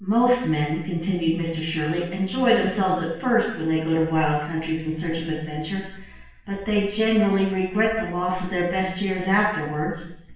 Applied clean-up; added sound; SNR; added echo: none; none; none; reverberation time 0.7 s.